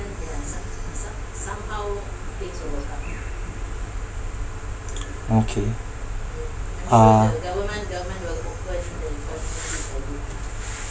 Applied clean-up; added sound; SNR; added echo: none; none; none; none.